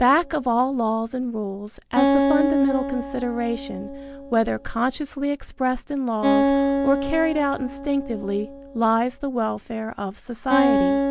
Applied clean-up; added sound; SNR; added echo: none; Acoustic guitar; 2 dB; none.